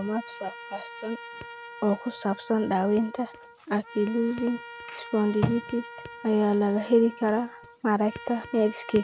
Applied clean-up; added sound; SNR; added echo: none; Trumpet; 16 dB; none.